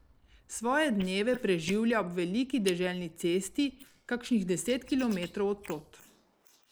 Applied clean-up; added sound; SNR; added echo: neural mask model Resemble Enhance denoiser.